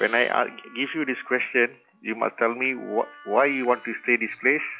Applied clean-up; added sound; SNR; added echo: classical method log-MMSE.